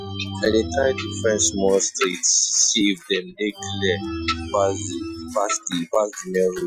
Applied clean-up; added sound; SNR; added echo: classical method Wiener filter.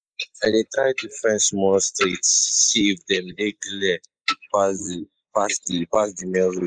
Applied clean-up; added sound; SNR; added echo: neural mask model Resemble Enhance denoiser.